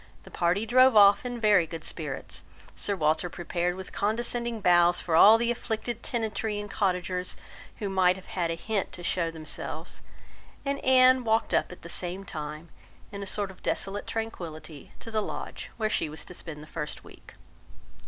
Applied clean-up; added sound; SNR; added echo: none; none; none; none.